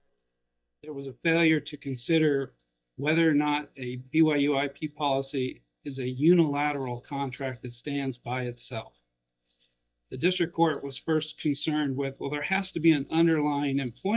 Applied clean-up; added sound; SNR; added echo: neural mask model DeepFilterNet 3.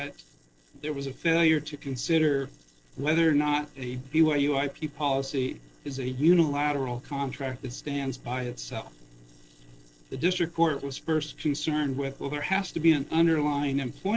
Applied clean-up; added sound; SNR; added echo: neural separator model SepFormer DNS4.